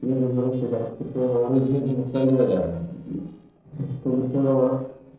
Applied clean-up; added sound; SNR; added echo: neural separator model SepFormer DNS4.